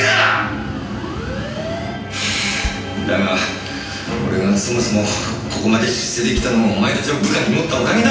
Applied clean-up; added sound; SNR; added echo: none; Bass drum; 14 dB; reverberation time 0.9 s.